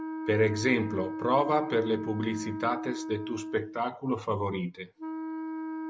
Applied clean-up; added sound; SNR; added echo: none; Wind instrument, woodwind instrument; 7 dB; none.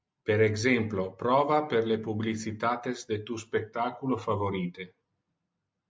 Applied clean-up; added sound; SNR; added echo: none; none; none; none.